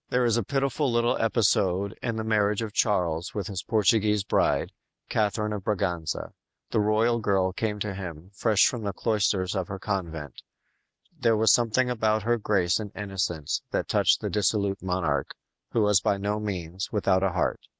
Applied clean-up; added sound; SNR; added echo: none; none; none; none.